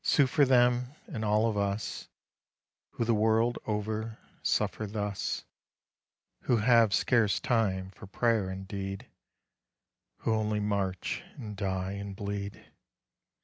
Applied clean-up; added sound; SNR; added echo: none; none; none; none.